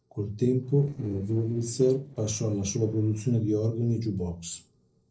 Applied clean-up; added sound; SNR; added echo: neural separator model SepFormer DNS4.